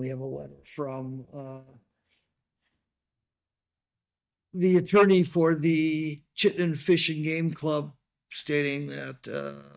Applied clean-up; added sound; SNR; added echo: neural mask model DeepFilterNet 3.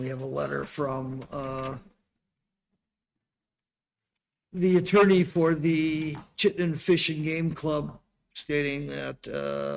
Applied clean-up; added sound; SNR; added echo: neural mask model RNNoise.